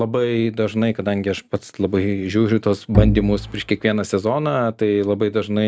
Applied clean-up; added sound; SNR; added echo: none; Bowed string instrument; 2 dB; none.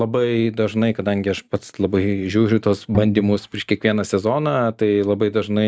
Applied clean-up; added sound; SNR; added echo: neural mask model DeepFilterNet 3.